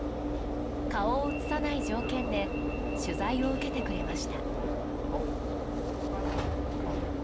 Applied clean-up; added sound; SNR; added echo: none; Alarm / Engine / Train; -4 dB; none.